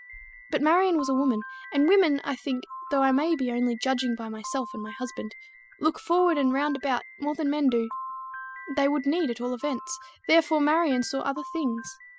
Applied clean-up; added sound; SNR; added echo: classical method spectral subtraction.